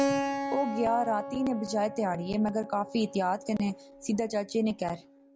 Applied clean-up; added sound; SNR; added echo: none; Keyboard (musical); 6 dB; none.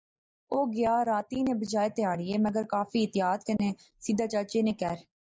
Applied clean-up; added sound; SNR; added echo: neural mask model Resemble Enhance denoiser.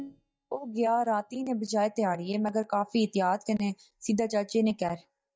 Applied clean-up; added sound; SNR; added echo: neural mask model DeepFilterNet 3.